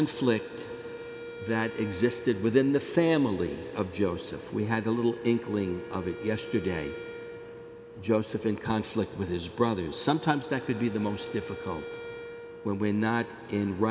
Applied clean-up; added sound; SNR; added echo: none; Wind instrument, woodwind instrument; 15 dB; none.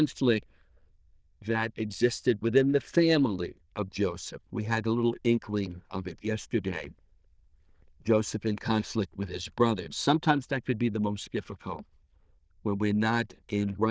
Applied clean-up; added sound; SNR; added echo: neural diffusion model UNIVERSE++.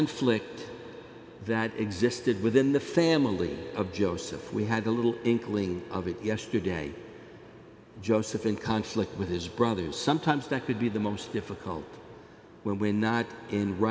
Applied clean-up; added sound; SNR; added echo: none; none; none; none.